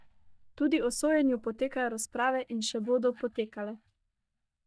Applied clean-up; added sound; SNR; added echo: neural mask model DeepFilterNet 3.